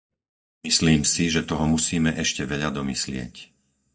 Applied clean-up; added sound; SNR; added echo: neural mask model DeepFilterNet 3.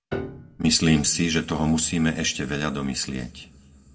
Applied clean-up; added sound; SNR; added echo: none; Piano; 12 dB; reverberation time 1.8 s.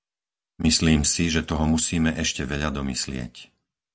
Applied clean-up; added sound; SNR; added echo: none; none; none; none.